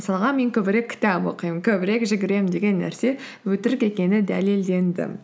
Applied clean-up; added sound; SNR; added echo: none; none; none; none.